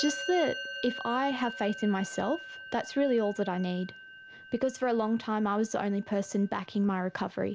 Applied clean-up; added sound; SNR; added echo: none; Musical instrument; 13 dB; none.